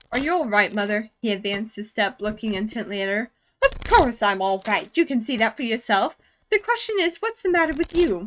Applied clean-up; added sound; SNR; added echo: neural mask model RNNoise.